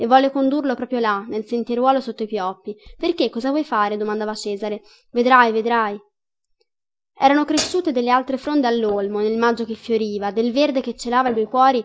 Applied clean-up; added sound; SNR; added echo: neural mask model DeepFilterNet 3.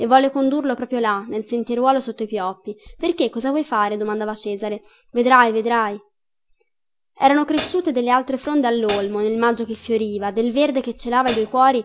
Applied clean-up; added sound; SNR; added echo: none; Hi-hat; 5 dB; none.